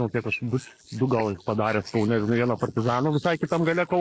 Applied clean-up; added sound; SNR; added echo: neural mask model Resemble Enhance denoiser.